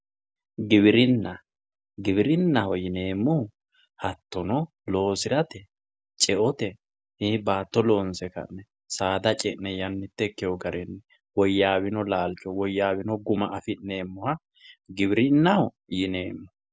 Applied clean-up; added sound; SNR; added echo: none; none; none; none.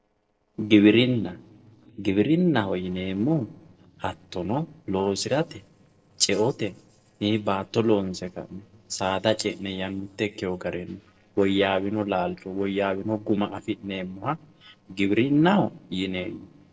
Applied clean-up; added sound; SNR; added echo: neural separator model SepFormer DNS4.